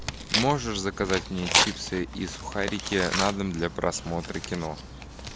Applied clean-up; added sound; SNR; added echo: none; Tearing; 3 dB; none.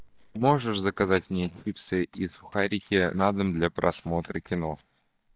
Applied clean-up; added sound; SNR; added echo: neural mask model DeepFilterNet 3.